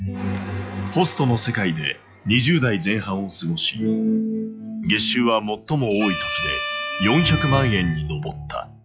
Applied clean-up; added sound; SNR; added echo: classical method log-MMSE.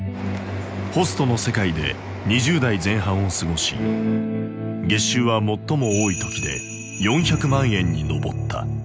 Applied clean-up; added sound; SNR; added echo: none; none; none; none.